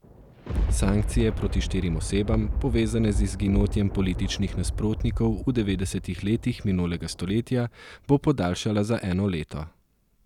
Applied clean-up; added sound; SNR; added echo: none; Thunder; 5 dB; none.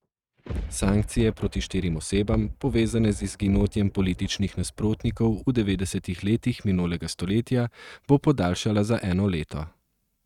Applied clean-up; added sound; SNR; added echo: neural mask model RNNoise.